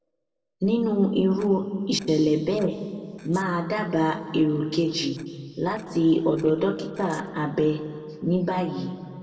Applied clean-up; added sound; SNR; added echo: neural separator model SepFormer DNS4.